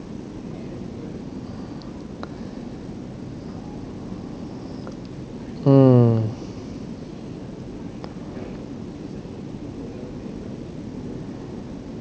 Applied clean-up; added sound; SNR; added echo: none; none; none; none.